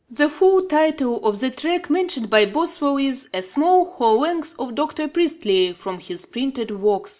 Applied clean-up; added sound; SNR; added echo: none; none; none; none.